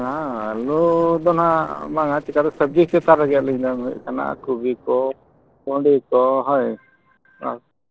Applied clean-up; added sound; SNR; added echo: neural separator model SepFormer DNS4.